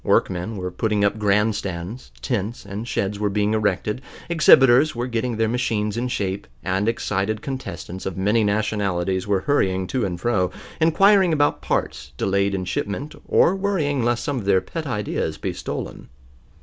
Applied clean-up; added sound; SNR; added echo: none; none; none; none.